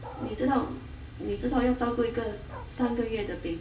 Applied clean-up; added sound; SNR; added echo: none; Bark; 19 dB; reverberation time 2.6 s.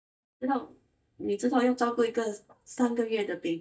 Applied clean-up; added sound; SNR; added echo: neural mask model DeepFilterNet 3.